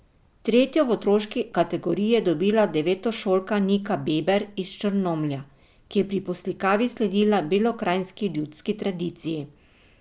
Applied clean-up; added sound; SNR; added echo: none; none; none; none.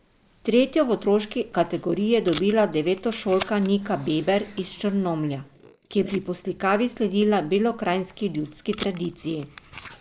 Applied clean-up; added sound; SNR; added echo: neural mask model Resemble Enhance denoiser.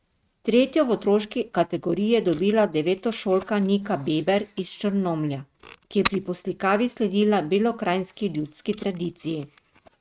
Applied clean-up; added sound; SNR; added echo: neural mask model RNNoise.